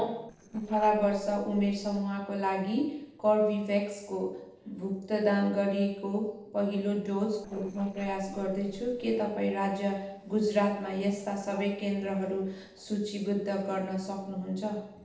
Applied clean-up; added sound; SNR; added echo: neural separator model SepFormer DNS4.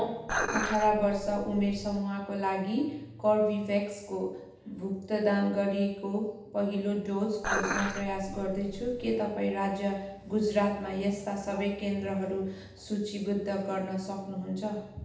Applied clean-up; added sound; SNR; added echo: none; Dishes, pots, and pans; 4 dB; reverberation time 0.8 s.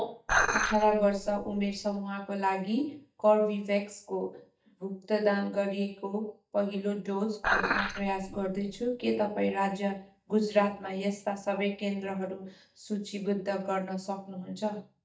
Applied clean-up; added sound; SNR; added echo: neural mask model DeepFilterNet 3.